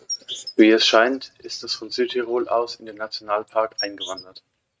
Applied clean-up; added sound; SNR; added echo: neural mask model RNNoise.